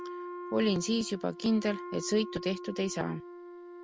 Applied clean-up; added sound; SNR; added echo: none; Wind instrument, woodwind instrument; 10 dB; none.